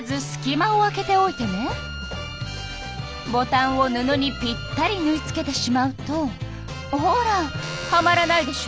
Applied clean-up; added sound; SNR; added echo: none; Bowed string instrument + Cowbell; 17 dB; none.